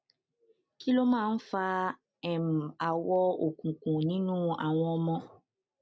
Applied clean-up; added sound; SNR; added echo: none; none; none; none.